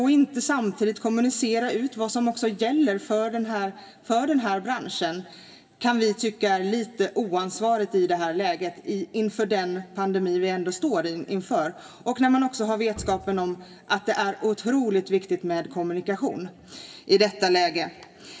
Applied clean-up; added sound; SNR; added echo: none; Bowed string instrument; 19 dB; reverberation time 2.5 s.